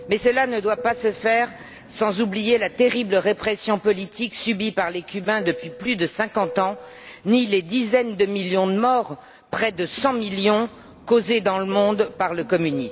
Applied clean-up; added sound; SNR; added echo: none; Fixed-wing aircraft, airplane; 19 dB; none.